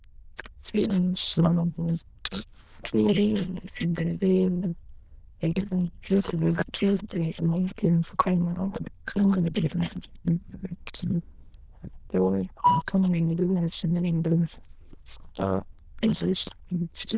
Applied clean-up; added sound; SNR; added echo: neural diffusion model UNIVERSE++.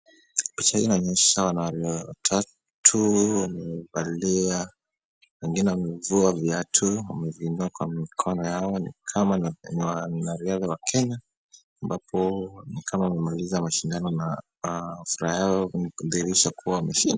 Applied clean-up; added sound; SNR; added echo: none; none; none; none.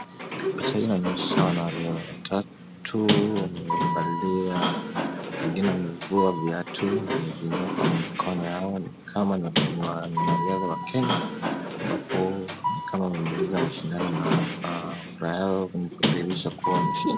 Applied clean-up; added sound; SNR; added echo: none; Sliding door; 1 dB; none.